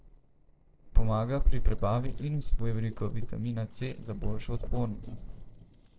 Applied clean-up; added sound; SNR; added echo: neural separator model SepFormer DNS4.